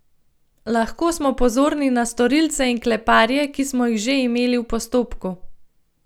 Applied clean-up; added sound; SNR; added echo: none; none; none; none.